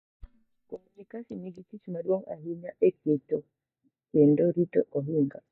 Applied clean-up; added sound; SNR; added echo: neural mask model DeepFilterNet 3.